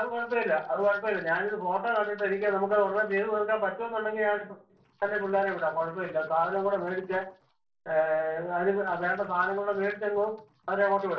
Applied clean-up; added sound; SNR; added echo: neural separator model SepFormer DNS4.